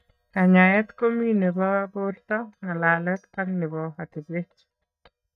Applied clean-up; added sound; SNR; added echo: neural mask model DeepFilterNet 3.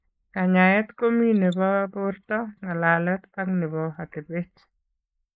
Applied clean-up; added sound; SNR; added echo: neural mask model Resemble Enhance denoiser.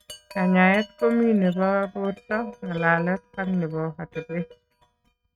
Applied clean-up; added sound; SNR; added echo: neural mask model RNNoise.